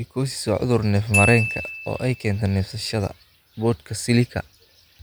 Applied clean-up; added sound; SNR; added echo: none; Glockenspiel; 7 dB; none.